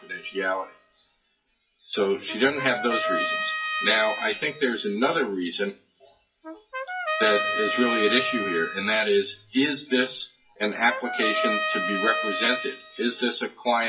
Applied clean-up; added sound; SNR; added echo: classical method WPE with log-MMSE.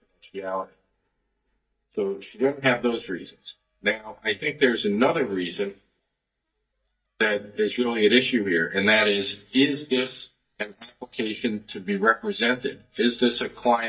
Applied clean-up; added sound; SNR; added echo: neural mask model DeepFilterNet 3.